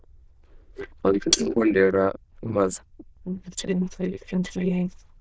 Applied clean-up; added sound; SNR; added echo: neural diffusion model UNIVERSE++.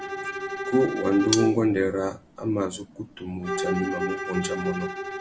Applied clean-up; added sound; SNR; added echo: none; Bowed string instrument + Cutlery, silverware; 6 dB; none.